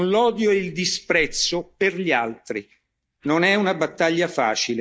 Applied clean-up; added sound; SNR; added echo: neural mask model DeepFilterNet 3.